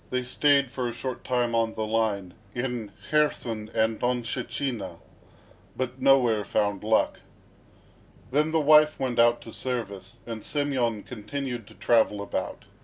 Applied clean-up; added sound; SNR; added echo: none; Cricket; 12 dB; none.